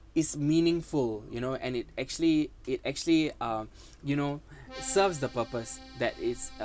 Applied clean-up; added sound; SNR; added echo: none; Accordion; 17 dB; none.